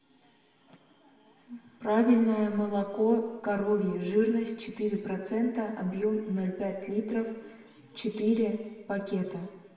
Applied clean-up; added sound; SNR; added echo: none; none; none; reverberation time 1.4 s.